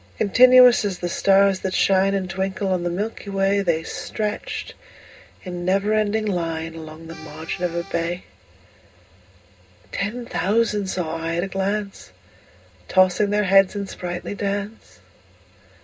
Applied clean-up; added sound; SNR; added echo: none; Accordion; 18 dB; reverberation time 0.2 s.